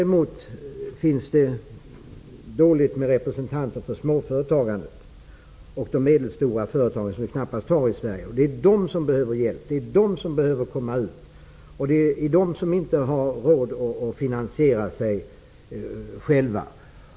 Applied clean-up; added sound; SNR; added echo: none; none; none; none.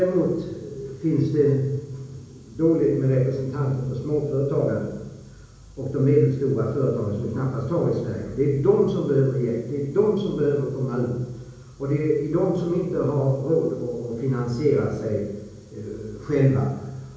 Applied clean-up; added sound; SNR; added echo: none; none; none; reverberation time 1.0 s.